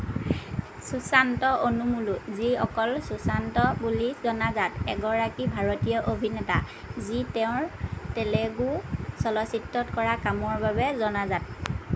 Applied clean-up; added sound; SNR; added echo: none; none; none; none.